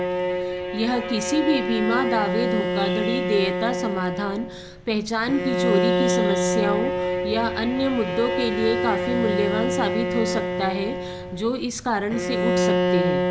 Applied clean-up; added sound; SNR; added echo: none; Bowed string instrument; -1 dB; none.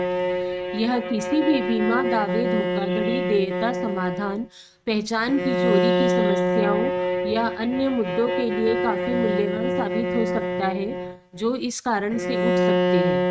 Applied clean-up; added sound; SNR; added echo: neural mask model RNNoise.